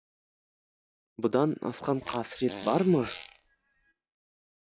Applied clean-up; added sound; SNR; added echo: classical method log-MMSE.